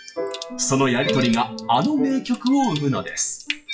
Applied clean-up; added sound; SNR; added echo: classical method WPE with log-MMSE.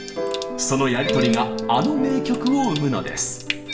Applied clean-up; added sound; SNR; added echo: none; Trickle, dribble / Sink (filling or washing) / Water tap, faucet; 16 dB; reverberation time 0.6 s.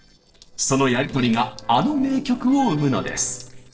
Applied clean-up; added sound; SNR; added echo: neural separator model SepFormer DNS4.